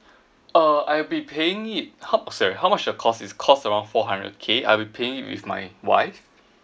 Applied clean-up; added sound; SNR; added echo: none; none; none; none.